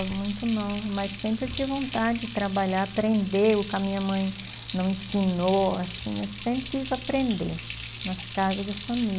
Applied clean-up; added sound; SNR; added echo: none; Water tap, faucet; 4 dB; none.